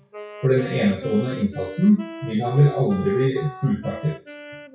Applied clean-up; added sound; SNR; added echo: classical method WPE with log-MMSE.